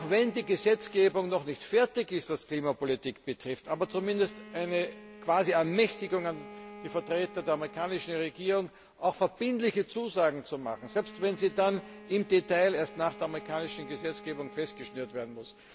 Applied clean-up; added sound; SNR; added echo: none; Bowed string instrument; 19 dB; none.